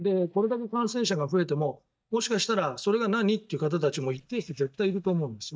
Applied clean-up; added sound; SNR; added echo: neural mask model DeepFilterNet 3.